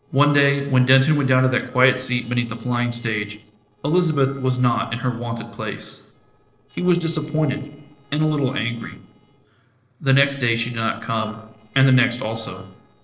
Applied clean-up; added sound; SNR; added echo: neural separator model SepFormer DNS4.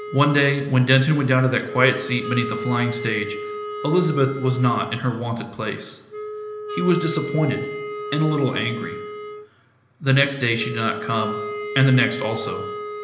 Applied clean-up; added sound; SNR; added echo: none; Wind instrument, woodwind instrument; 10 dB; reverberation time 1.0 s.